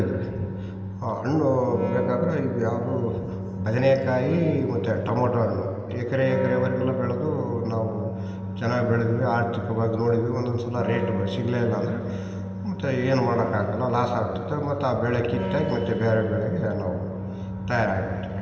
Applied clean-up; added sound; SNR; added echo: none; Wind instrument, woodwind instrument; 10 dB; reverberation time 2.9 s.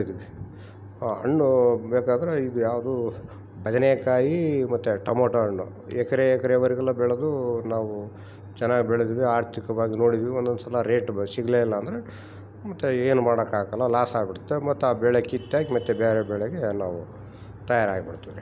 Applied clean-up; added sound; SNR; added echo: none; none; none; none.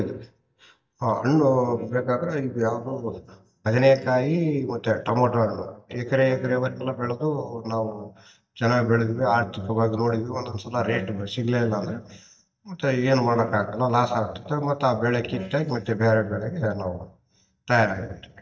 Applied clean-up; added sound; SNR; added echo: neural mask model DeepFilterNet 3.